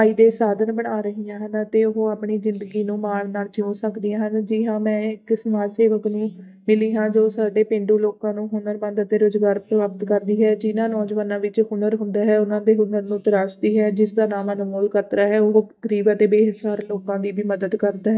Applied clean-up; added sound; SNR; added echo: neural mask model DeepFilterNet 3.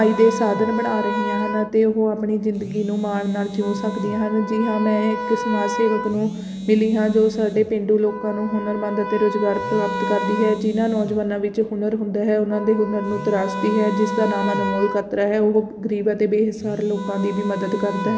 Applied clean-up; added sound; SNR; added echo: none; Wind instrument, woodwind instrument; 9 dB; none.